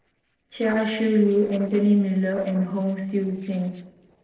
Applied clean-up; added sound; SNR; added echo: neural separator model SepFormer DNS4.